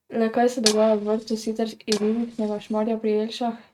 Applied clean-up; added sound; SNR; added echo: neural mask model RNNoise.